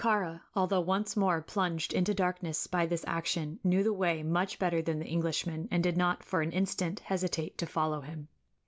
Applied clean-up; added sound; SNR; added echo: none; none; none; none.